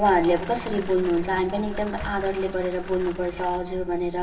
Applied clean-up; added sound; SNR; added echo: none; Rain; 17 dB; reverberation time 2.0 s.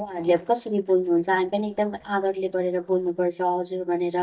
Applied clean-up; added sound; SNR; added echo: neural mask model DeepFilterNet 3.